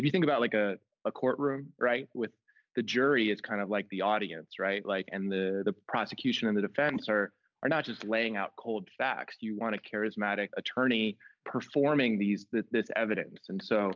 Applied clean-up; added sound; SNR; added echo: none; none; none; none.